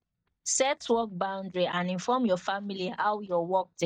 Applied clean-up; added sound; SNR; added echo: neural mask model DeepFilterNet 3.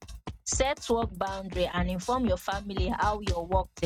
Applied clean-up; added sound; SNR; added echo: neural mask model RNNoise.